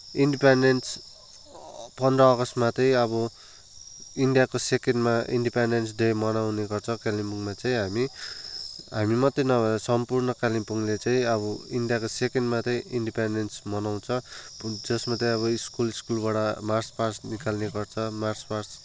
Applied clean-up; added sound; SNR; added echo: none; none; none; none.